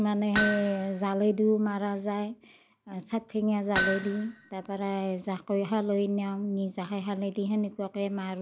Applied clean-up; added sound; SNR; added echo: none; Hammer; 5 dB; none.